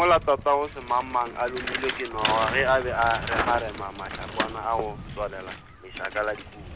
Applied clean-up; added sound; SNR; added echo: none; Bicycle; 7 dB; none.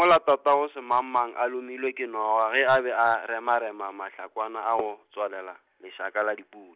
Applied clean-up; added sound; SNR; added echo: none; none; none; none.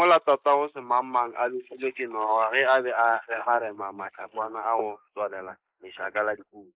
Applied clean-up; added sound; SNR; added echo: neural mask model Resemble Enhance denoiser.